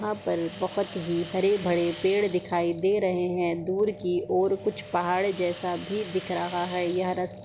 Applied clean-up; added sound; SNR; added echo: none; Rattle; 15 dB; none.